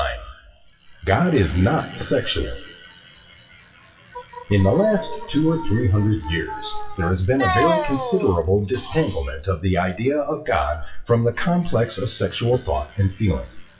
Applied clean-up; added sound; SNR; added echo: classical method WPE with log-MMSE.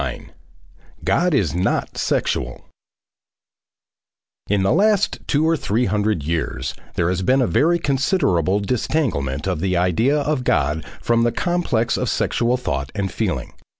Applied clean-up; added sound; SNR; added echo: none; none; none; none.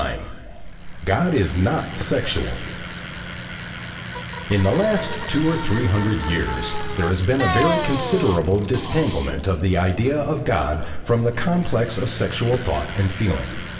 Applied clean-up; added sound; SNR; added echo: none; Bicycle; 8 dB; reverberation time 2.3 s.